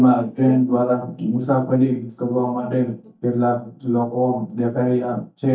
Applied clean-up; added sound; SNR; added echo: neural mask model DeepFilterNet 3.